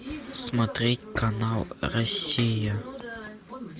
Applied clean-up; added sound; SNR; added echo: none; Tambourine; 18 dB; none.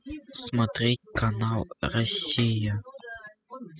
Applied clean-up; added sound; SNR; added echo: classical method spectral subtraction.